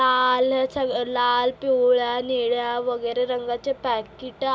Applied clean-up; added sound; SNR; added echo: none; none; none; none.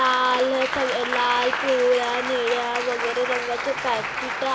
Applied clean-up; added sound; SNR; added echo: none; Applause; 4 dB; none.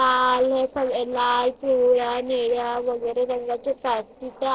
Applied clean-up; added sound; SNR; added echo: neural separator model SepFormer DNS4.